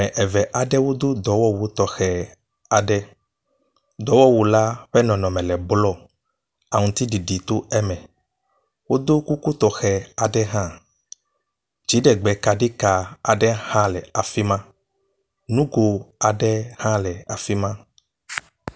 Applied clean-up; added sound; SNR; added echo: none; none; none; none.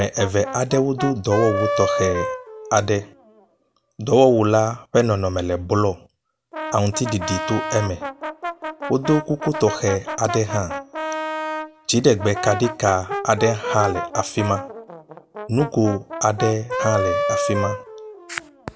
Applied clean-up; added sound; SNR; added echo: none; Brass instrument; 7 dB; none.